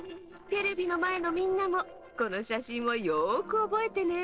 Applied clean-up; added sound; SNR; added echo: neural separator model SepFormer DNS4.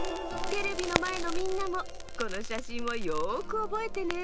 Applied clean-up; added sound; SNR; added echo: none; Crackle; -1 dB; none.